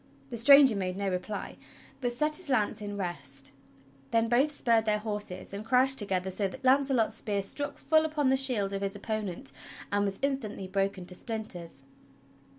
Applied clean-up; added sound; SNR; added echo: none; none; none; none.